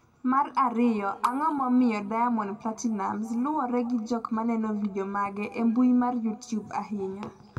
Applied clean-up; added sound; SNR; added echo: none; none; none; reverberation time 1.5 s.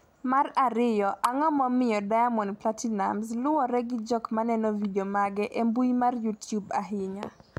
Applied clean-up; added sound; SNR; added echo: none; none; none; none.